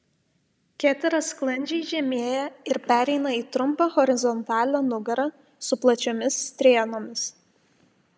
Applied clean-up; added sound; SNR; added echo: none; none; none; none.